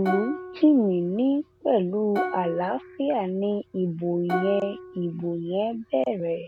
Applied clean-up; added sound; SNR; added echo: none; Plucked string instrument; 11 dB; none.